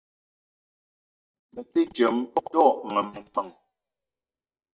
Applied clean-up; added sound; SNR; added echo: neural mask model DeepFilterNet 3.